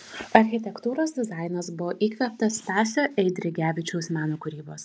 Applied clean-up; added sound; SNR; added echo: none; none; none; none.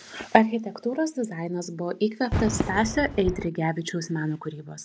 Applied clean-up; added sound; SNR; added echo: none; Fireworks; 9 dB; none.